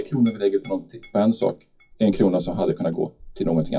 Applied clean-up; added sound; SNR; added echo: classical method WPE with log-MMSE.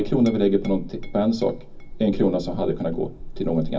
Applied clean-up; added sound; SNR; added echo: none; Chink, clink; 10 dB; reverberation time 0.4 s.